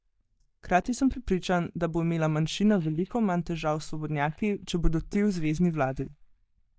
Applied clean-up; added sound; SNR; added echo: neural mask model DeepFilterNet 3.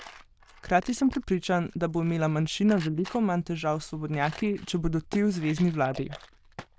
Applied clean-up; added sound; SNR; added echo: neural diffusion model UNIVERSE++.